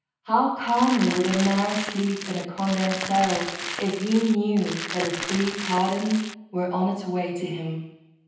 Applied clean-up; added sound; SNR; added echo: none; Crackle; 8 dB; reverberation time 0.9 s.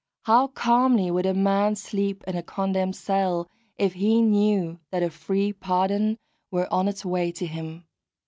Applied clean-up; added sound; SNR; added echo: none; none; none; none.